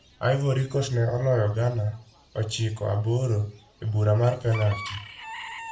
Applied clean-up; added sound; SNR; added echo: none; Bird / Chicken, rooster; 18 dB; reverberation time 0.4 s.